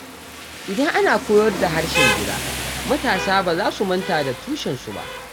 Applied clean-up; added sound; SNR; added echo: none; Rain; 5 dB; none.